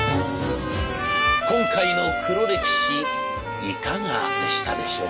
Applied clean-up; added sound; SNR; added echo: none; Trumpet; -1 dB; reverberation time 1.8 s.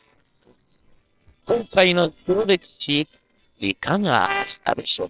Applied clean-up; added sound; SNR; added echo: neural separator model SepFormer WHAMR!.